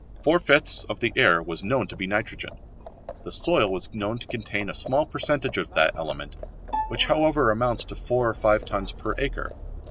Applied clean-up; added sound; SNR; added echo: none; Bowed string instrument + Livestock, farm animals, working animals; 12 dB; none.